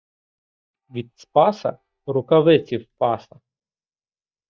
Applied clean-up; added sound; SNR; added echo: neural mask model DeepFilterNet 3.